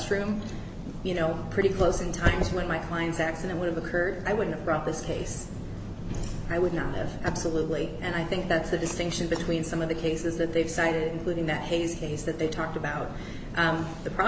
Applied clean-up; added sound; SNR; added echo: none; none; none; none.